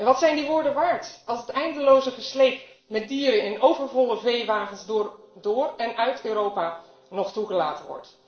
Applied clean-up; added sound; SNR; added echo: neural separator model SepFormer DNS4.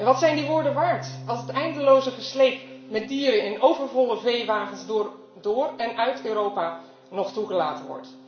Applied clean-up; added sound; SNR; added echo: none; Organ; 17 dB; reverberation time 0.9 s.